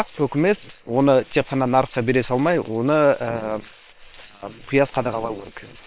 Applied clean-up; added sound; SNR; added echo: neural separator model SepFormer WHAM!.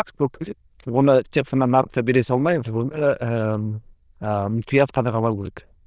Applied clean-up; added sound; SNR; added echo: neural diffusion model UNIVERSE++.